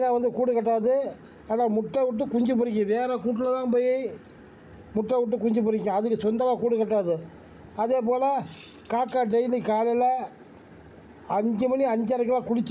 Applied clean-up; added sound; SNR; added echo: none; none; none; none.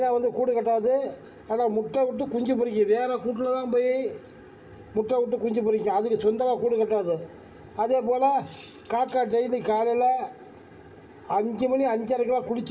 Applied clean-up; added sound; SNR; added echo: none; none; none; reverberation time 0.7 s.